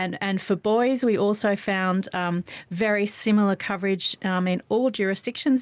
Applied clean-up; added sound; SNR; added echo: none; none; none; none.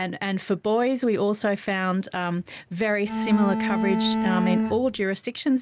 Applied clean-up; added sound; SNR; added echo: none; Bowed string instrument; 0 dB; none.